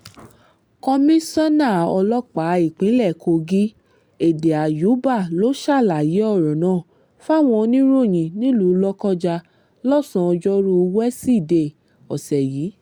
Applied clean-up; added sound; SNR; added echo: none; none; none; none.